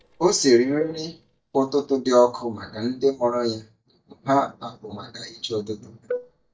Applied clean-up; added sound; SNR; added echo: neural mask model DeepFilterNet 3.